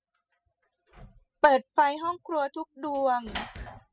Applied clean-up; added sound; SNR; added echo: classical method spectral subtraction.